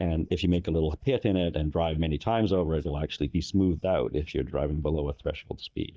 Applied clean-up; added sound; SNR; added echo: neural mask model DeepFilterNet 3.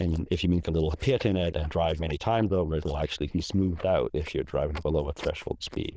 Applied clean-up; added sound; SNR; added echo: neural diffusion model UNIVERSE++.